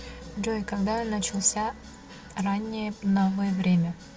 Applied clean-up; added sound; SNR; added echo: none; none; none; none.